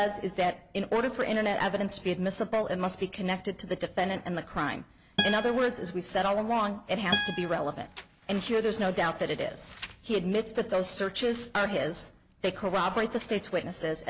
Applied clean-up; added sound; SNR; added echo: none; Acoustic guitar; 5 dB; none.